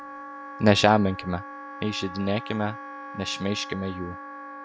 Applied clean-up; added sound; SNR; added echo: none; Wind instrument, woodwind instrument; 12 dB; none.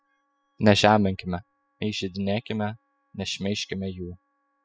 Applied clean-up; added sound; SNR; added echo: classical method spectral subtraction.